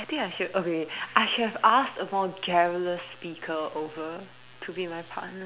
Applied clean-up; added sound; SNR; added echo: none; none; none; none.